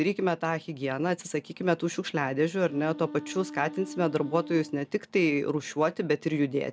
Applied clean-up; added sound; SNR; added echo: none; Wind instrument, woodwind instrument; 14 dB; none.